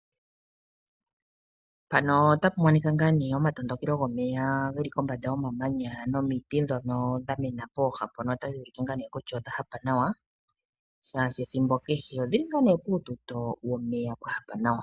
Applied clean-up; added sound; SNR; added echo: none; none; none; none.